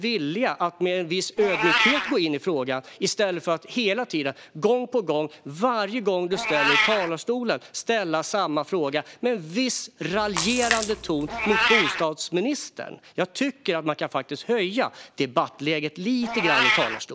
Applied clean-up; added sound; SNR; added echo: none; Meow + Splash, splatter; 4 dB; none.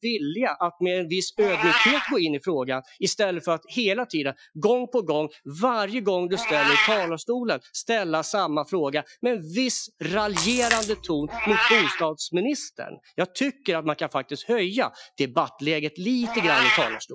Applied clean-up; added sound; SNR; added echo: classical method Wiener filter.